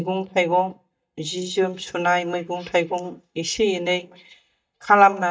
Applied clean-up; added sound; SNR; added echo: neural mask model DeepFilterNet 3.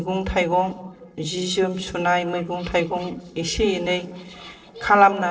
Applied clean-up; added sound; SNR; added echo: neural separator model SepFormer DNS4.